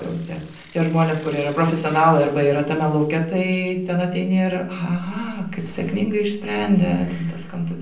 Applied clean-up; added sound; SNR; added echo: none; Bicycle; 20 dB; reverberation time 0.6 s.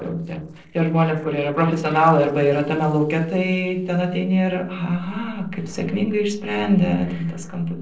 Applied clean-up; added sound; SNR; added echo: neural separator model SepFormer DNS4.